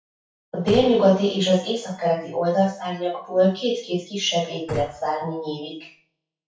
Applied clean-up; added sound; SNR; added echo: classical method WPE with log-MMSE.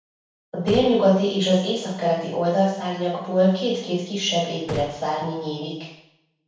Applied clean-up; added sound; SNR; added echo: none; Gunshot, gunfire; 16 dB; reverberation time 0.7 s.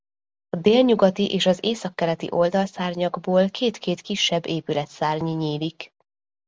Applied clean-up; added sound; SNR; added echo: none; none; none; none.